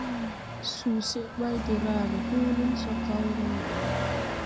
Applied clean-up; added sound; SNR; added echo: none; Engine starting / Accelerating, revving, vroom / Motor vehicle (road); 0 dB; none.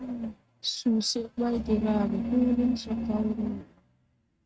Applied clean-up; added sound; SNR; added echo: neural mask model RNNoise.